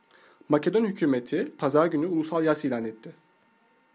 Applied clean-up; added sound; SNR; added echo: none; none; none; none.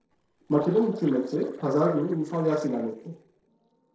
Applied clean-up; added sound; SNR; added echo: neural separator model SepFormer DNS4.